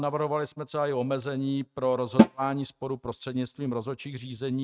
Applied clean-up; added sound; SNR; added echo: neural mask model RNNoise.